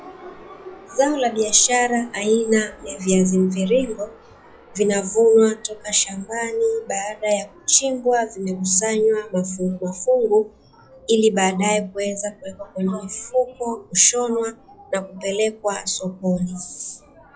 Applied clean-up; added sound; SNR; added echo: classical method log-MMSE.